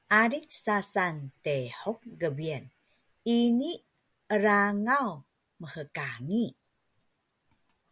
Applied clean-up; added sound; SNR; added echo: none; none; none; none.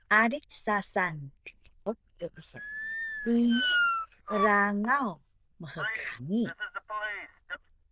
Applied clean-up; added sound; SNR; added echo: neural diffusion model UNIVERSE++.